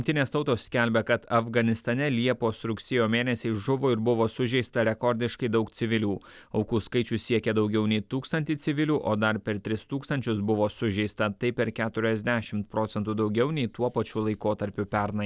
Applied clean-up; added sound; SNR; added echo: none; none; none; none.